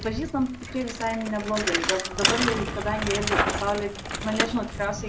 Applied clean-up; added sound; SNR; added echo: none; Bicycle; 0 dB; none.